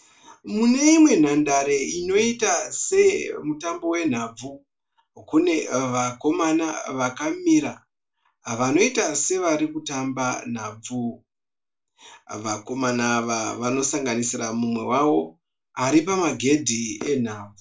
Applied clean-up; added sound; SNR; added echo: none; none; none; reverberation time 0.3 s.